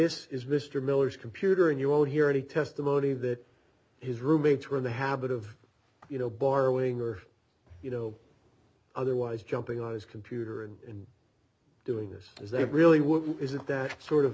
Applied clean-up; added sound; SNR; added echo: none; none; none; none.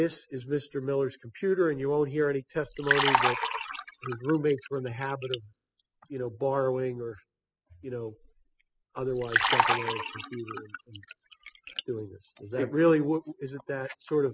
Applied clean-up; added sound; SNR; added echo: classical method spectral subtraction.